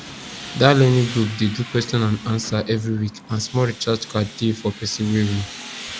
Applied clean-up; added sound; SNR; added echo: none; Tools; 15 dB; none.